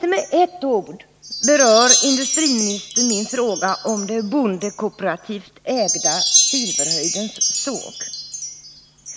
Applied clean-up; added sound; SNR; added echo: none; Wind chime; 1 dB; none.